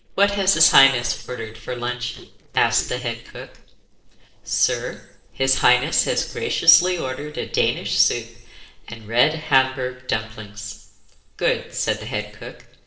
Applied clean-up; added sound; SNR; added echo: neural separator model SepFormer DNS4.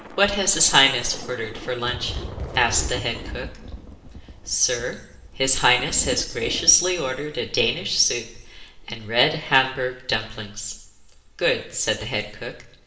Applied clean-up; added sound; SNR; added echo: none; Thunder / Rain; 14 dB; reverberation time 0.7 s.